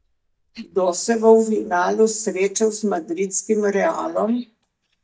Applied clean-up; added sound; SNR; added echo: neural mask model DeepFilterNet 3.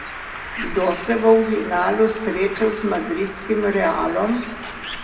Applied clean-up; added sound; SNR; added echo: none; Bird; 11 dB; reverberation time 1.4 s.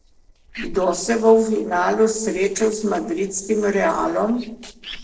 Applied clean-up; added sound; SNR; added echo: neural separator model SepFormer DNS4.